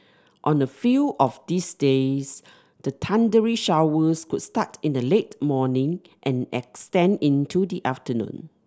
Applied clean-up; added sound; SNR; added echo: none; none; none; none.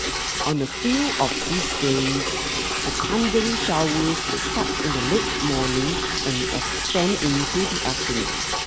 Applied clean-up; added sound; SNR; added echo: none; Liquid; 0 dB; none.